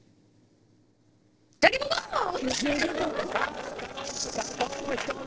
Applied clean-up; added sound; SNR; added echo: neural separator model SepFormer DNS4.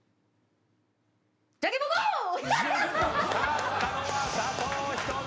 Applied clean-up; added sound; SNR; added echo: none; none; none; none.